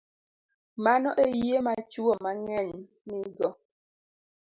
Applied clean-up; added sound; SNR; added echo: none; none; none; none.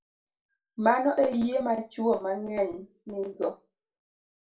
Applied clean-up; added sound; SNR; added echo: none; none; none; reverberation time 0.2 s.